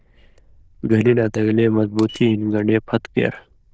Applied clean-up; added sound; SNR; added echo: neural diffusion model UNIVERSE++.